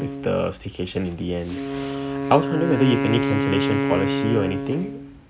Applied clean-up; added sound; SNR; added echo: none; Wind instrument, woodwind instrument; 1 dB; none.